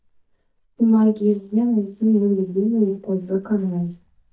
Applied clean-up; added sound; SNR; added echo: neural mask model DeepFilterNet 3.